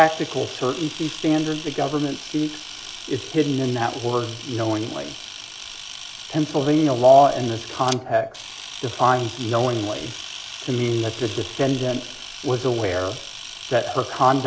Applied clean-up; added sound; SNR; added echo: none; Camera; 13 dB; none.